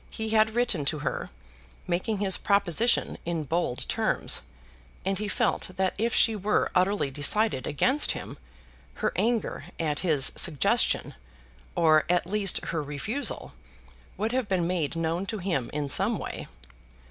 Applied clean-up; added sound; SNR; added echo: none; none; none; none.